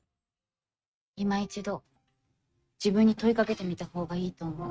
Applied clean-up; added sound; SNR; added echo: neural mask model RNNoise.